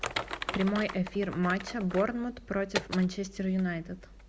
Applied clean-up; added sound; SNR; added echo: none; Typing; 9 dB; none.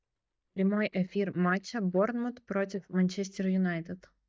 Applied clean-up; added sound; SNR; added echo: neural mask model DeepFilterNet 3.